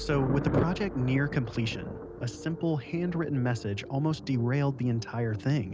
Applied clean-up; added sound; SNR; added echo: none; Thunder; 8 dB; none.